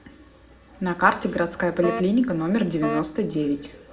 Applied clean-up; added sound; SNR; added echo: none; Wind instrument, woodwind instrument; 9 dB; reverberation time 0.5 s.